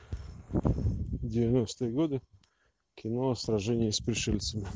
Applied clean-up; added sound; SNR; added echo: none; none; none; none.